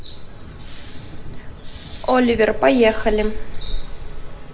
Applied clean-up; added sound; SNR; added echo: none; Thunder; 4 dB; reverberation time 0.3 s.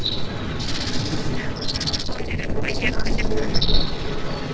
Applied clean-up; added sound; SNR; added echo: neural separator model SepFormer DNS4.